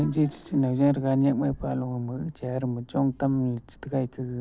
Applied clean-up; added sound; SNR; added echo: none; none; none; none.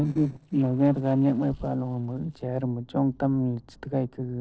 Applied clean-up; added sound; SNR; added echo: neural separator model SepFormer DNS4.